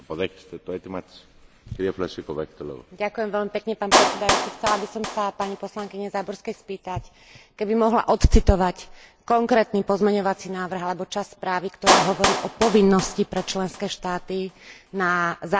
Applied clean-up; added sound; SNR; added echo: none; Clapping; 5 dB; none.